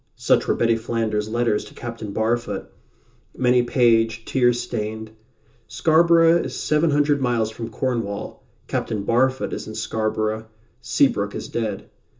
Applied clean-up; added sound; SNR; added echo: none; none; none; reverberation time 0.2 s.